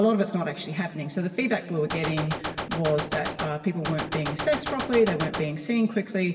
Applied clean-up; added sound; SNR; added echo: none; Gunshot, gunfire; 6 dB; reverberation time 2.0 s.